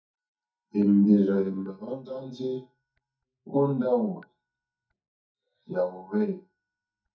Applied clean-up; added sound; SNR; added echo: neural mask model DeepFilterNet 3.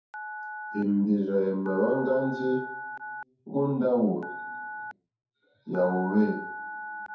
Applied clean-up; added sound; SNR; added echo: none; Telephone; 11 dB; reverberation time 0.6 s.